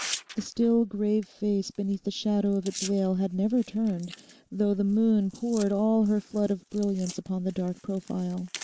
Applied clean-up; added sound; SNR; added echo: neural mask model Resemble Enhance denoiser.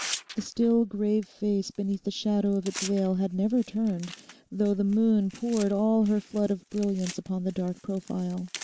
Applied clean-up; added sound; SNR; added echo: none; Tearing; 17 dB; none.